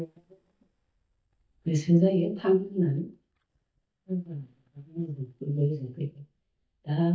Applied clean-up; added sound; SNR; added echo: neural mask model DeepFilterNet 3.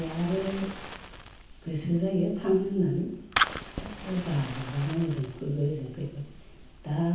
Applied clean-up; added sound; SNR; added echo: none; Fire; 7 dB; reverberation time 0.7 s.